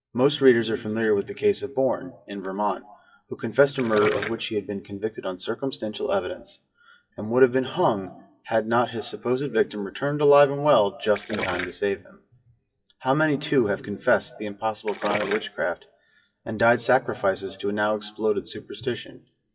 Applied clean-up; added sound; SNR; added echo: classical method WPE with log-MMSE.